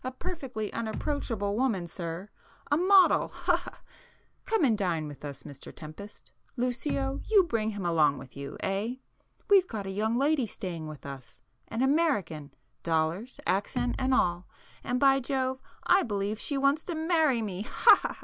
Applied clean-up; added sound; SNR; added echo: none; Bass drum; 9 dB; none.